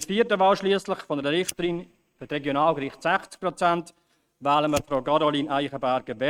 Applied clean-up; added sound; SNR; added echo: neural mask model RNNoise.